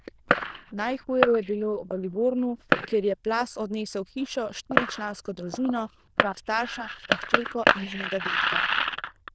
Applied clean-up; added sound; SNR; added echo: neural diffusion model UNIVERSE++.